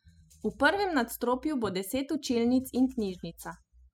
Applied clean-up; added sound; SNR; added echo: classical method spectral subtraction.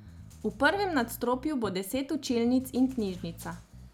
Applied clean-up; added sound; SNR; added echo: none; Bass guitar; 18 dB; none.